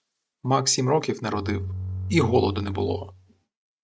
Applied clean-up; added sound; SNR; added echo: neural mask model RNNoise.